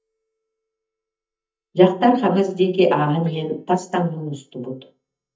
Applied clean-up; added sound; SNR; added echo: neural mask model DeepFilterNet 3.